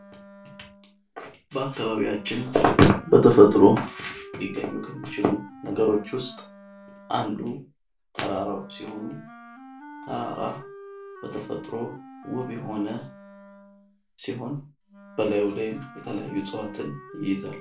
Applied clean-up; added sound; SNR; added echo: none; Wind instrument, woodwind instrument; 19 dB; reverberation time 0.2 s.